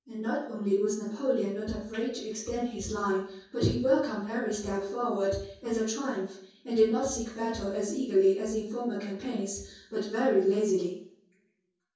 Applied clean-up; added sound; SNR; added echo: none; none; none; reverberation time 0.6 s.